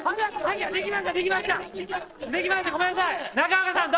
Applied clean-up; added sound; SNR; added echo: neural separator model SepFormer DNS4.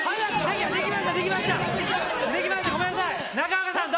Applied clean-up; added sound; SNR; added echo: none; Sliding door; 10 dB; none.